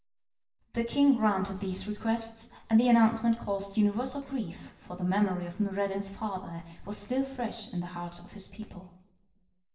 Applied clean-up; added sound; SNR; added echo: none; none; none; reverberation time 0.9 s.